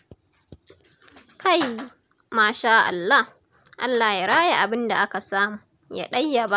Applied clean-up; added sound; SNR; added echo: none; none; none; none.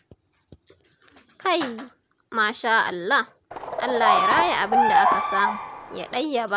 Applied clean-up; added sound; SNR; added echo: none; Bird vocalization, bird call, bird song; -4 dB; none.